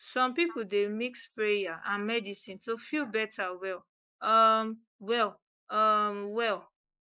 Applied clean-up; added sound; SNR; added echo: neural mask model Resemble Enhance denoiser.